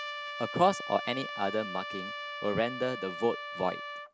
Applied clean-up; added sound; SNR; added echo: none; Trumpet; 7 dB; none.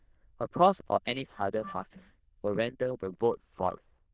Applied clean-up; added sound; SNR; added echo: neural diffusion model UNIVERSE++.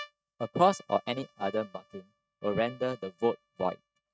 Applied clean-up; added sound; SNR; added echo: neural mask model RNNoise.